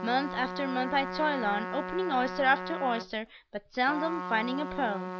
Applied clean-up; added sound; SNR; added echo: none; Trumpet; 7 dB; none.